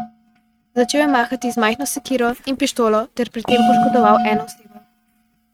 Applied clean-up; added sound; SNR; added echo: neural mask model RNNoise.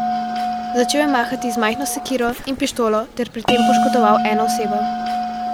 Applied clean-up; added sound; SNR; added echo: none; Bell; 0 dB; none.